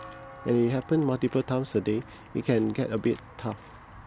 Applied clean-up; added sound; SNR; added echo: none; Walk, footsteps / Bell; 19 dB; none.